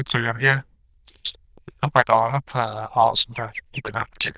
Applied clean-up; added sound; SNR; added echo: neural diffusion model UNIVERSE++.